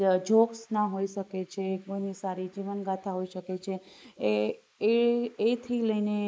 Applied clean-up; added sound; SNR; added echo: neural mask model Resemble Enhance denoiser.